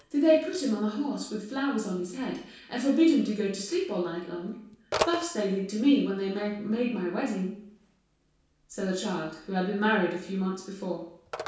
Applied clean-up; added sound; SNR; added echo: none; Telephone; 14 dB; reverberation time 0.6 s.